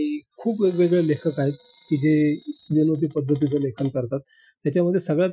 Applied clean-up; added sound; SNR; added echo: classical method Wiener filter.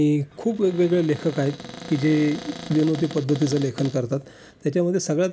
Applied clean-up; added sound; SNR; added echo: none; Cupboard open or close; 15 dB; none.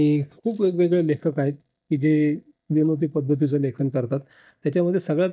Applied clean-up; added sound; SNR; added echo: neural mask model DeepFilterNet 3.